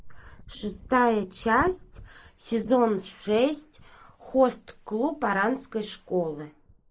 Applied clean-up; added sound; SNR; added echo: neural mask model Resemble Enhance denoiser.